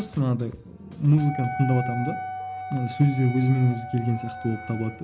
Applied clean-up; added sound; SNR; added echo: none; Wind instrument, woodwind instrument; 11 dB; none.